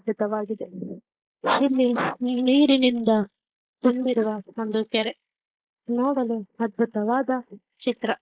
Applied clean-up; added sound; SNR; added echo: neural mask model Resemble Enhance denoiser.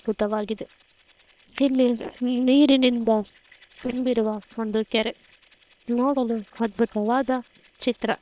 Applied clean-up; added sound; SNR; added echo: neural separator model SepFormer WHAM!.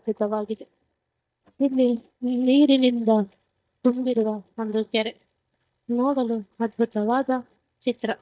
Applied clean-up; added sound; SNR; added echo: neural mask model DeepFilterNet 3.